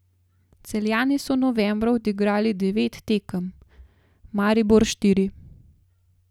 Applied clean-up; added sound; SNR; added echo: none; none; none; none.